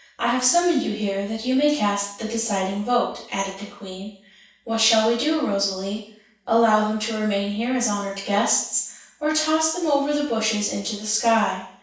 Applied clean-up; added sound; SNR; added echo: none; none; none; reverberation time 0.7 s.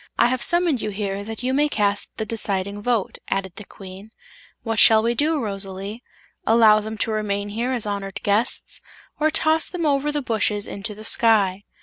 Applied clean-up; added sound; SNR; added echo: none; none; none; none.